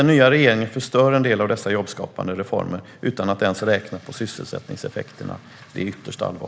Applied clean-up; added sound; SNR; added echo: neural mask model Resemble Enhance denoiser.